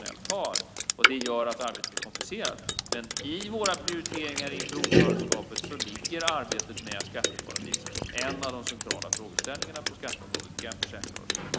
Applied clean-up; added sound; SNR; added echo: none; Drip; -5 dB; none.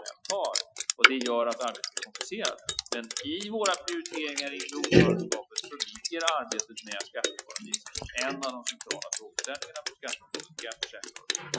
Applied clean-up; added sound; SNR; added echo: classical method Wiener filter.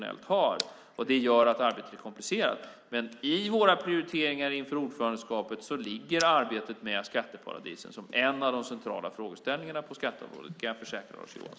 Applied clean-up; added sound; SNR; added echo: none; none; none; none.